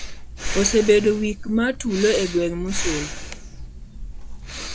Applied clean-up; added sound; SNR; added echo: none; Breathing; 7 dB; none.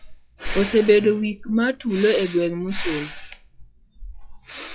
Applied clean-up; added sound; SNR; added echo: classical method log-MMSE.